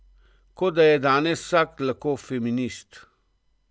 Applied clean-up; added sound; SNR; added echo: none; none; none; none.